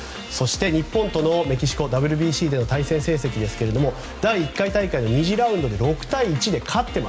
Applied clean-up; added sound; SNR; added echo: none; none; none; none.